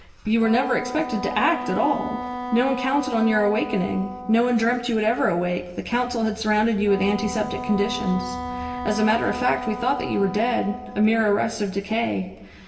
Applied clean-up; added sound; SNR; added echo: none; Wind instrument, woodwind instrument; 10 dB; reverberation time 1.0 s.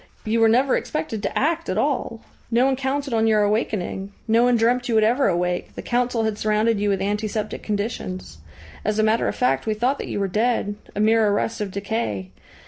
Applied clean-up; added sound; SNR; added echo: none; none; none; none.